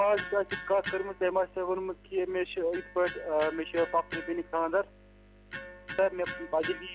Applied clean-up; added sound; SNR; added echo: none; Electric guitar; 12 dB; none.